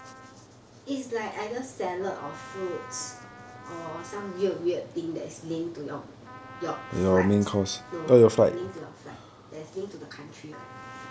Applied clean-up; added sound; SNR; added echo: none; Trumpet; 19 dB; none.